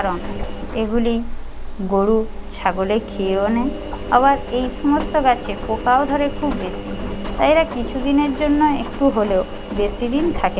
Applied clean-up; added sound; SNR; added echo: none; Engine; 7 dB; none.